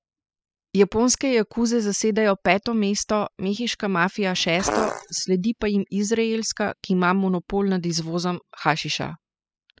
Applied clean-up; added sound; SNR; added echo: classical method spectral subtraction.